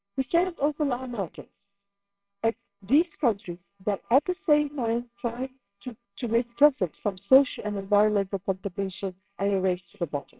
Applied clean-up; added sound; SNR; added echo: neural separator model SepFormer WHAMR!.